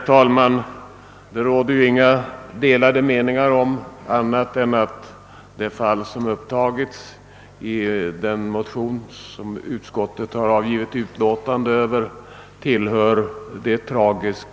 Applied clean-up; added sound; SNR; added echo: none; none; none; none.